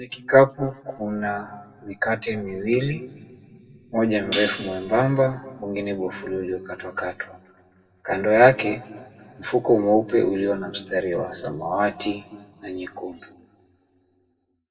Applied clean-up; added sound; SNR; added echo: none; Hi-hat; 11 dB; reverberation time 1.3 s.